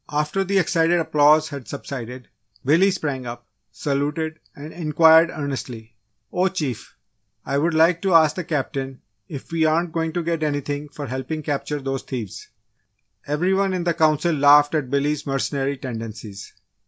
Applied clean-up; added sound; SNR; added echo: none; none; none; none.